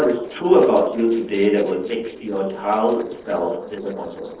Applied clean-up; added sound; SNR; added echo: neural separator model SepFormer DNS4.